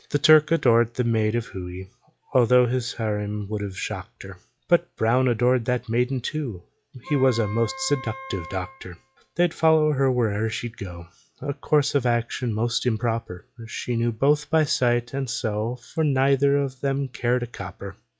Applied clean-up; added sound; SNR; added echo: classical method log-MMSE.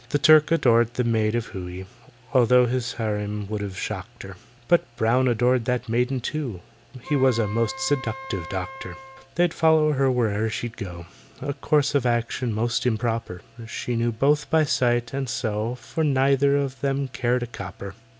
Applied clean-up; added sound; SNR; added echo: none; Wind instrument, woodwind instrument; 14 dB; none.